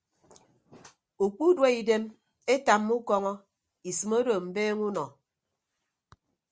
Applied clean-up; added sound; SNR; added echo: none; none; none; none.